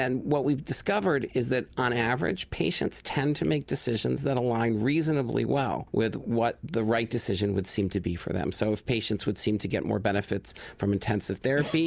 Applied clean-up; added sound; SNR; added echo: none; none; none; none.